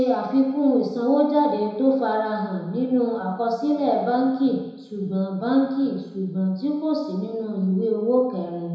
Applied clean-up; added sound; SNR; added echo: none; none; none; reverberation time 1.0 s.